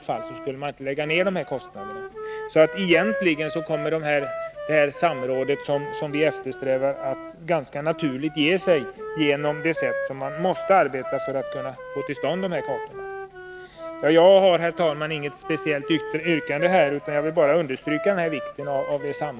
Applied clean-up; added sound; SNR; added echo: none; Wind instrument, woodwind instrument; 11 dB; none.